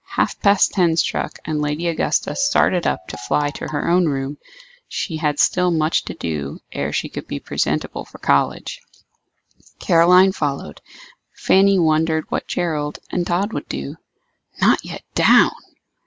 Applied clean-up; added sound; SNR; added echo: none; Marimba, xylophone; 17 dB; none.